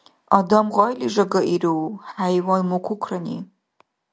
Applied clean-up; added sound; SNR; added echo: none; none; none; none.